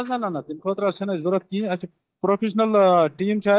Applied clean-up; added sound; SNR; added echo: neural mask model DeepFilterNet 3.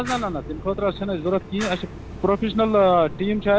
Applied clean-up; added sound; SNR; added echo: none; Fire; 13 dB; none.